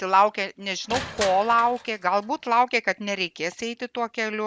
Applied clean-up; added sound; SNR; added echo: none; Crushing; 14 dB; none.